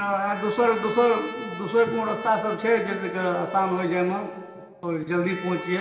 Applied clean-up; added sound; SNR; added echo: none; Trumpet; 15 dB; reverberation time 2.1 s.